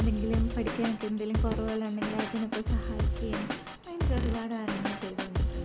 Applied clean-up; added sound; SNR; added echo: none; Drum kit; -2 dB; none.